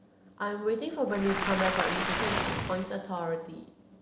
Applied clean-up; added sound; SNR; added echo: none; Waves, surf; 0 dB; none.